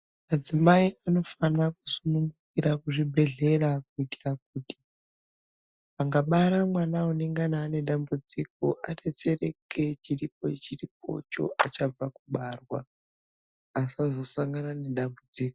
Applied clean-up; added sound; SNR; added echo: neural mask model DeepFilterNet 3.